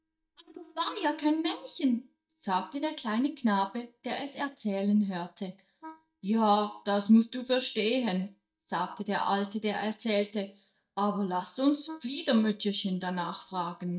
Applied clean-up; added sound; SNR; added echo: neural mask model DeepFilterNet 3.